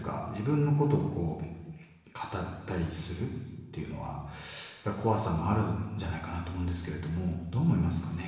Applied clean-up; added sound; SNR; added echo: none; none; none; reverberation time 1.3 s.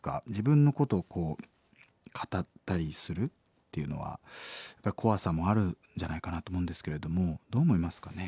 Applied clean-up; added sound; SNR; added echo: none; none; none; none.